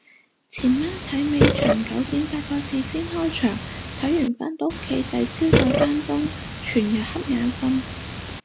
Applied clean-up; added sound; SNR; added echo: none; Burping, eructation; 2 dB; none.